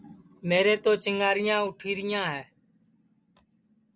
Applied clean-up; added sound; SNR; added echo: none; none; none; none.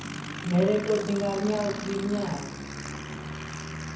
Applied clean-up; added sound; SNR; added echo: none; Aircraft; 7 dB; reverberation time 0.9 s.